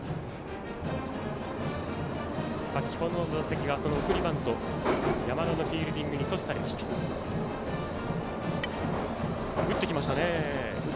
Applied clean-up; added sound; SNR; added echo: none; Subway, metro, underground; 4 dB; none.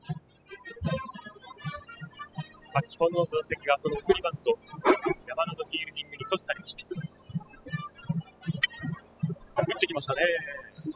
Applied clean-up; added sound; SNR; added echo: classical method spectral subtraction.